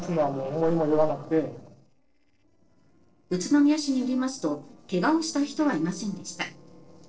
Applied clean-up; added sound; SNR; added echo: neural separator model SepFormer DNS4.